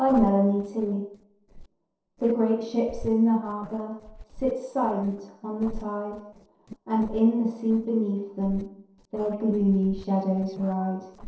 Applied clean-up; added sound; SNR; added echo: neural separator model SepFormer DNS4.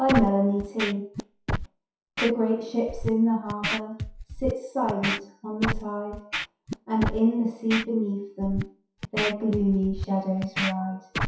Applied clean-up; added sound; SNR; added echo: classical method WPE with log-MMSE.